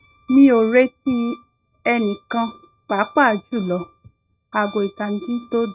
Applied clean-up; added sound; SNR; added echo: neural mask model RNNoise.